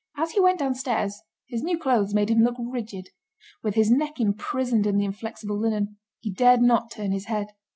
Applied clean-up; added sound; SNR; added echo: none; none; none; none.